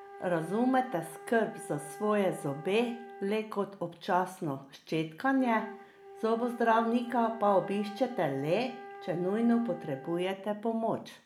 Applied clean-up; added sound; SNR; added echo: none; Wind instrument, woodwind instrument; 16 dB; none.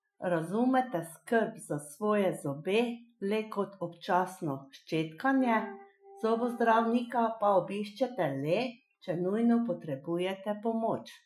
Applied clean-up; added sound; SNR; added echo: classical method Wiener filter.